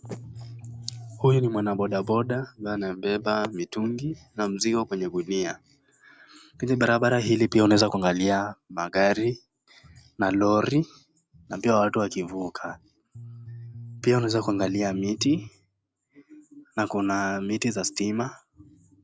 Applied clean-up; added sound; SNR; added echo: none; Bass guitar; 14 dB; none.